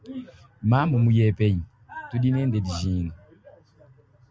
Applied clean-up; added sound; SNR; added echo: none; none; none; none.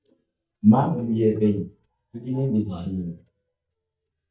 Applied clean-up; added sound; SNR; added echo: neural mask model DeepFilterNet 3.